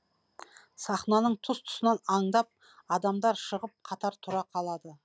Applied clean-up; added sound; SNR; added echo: none; none; none; none.